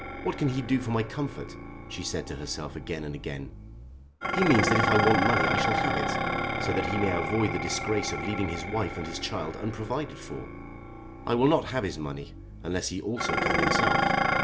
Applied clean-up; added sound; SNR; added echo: none; Dishes, pots, and pans; 0 dB; none.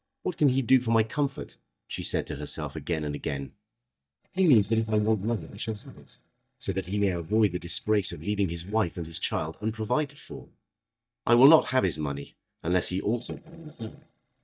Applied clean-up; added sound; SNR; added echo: neural mask model DeepFilterNet 3.